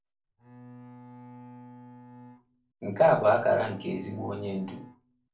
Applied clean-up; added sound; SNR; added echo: none; Bowed string instrument; 19 dB; reverberation time 0.3 s.